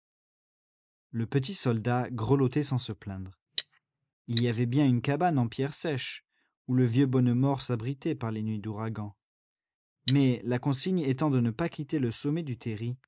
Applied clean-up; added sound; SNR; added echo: neural mask model Resemble Enhance denoiser.